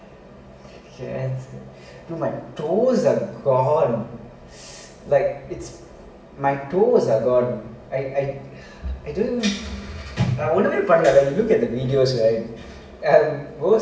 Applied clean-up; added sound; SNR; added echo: none; none; none; reverberation time 0.8 s.